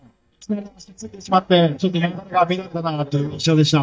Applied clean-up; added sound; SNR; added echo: neural mask model DeepFilterNet 3.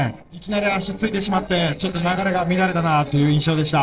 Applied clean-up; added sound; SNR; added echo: neural separator model SepFormer DNS4.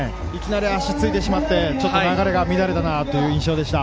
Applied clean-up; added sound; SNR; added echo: none; none; none; none.